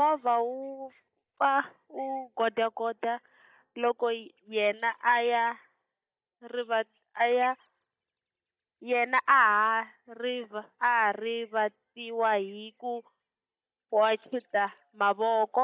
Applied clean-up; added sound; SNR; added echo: neural mask model DeepFilterNet 3.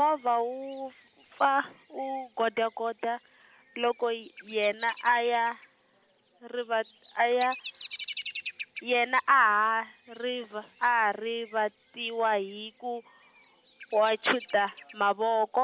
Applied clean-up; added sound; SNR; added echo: none; Bird vocalization, bird call, bird song; 19 dB; none.